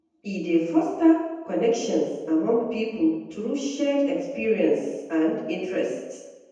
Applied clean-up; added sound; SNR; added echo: none; none; none; reverberation time 1.1 s.